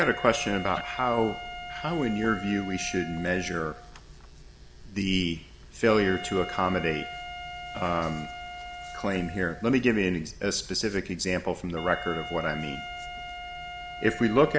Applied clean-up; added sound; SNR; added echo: none; Wind instrument, woodwind instrument; 12 dB; none.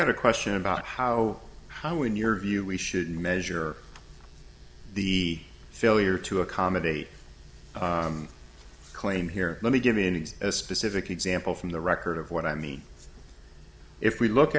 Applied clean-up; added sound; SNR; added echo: none; none; none; none.